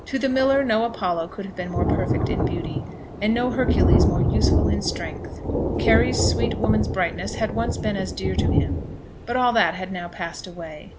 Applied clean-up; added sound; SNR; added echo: none; Thunder; -2 dB; none.